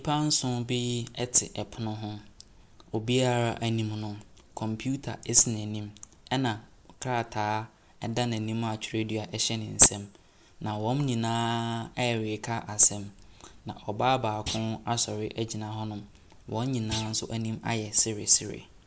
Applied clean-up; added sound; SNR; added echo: none; Thump, thud; 14 dB; none.